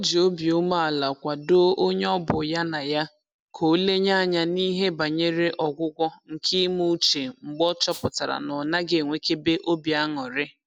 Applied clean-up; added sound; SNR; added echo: none; Rattle (instrument); 18 dB; none.